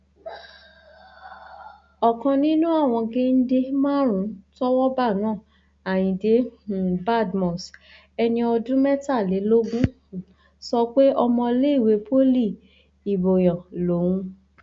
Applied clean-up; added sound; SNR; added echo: none; none; none; none.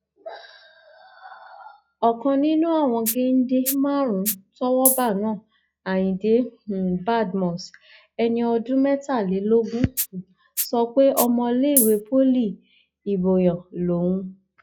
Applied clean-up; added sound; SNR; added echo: classical method log-MMSE.